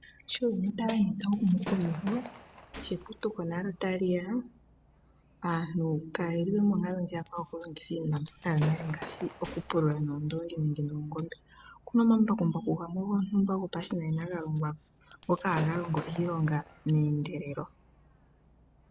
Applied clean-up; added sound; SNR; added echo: none; Gunshot, gunfire / Fireworks + Gunshot, gunfire; 18 dB; none.